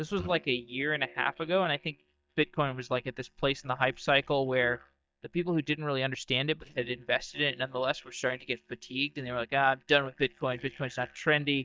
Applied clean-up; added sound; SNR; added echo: neural mask model DeepFilterNet 3.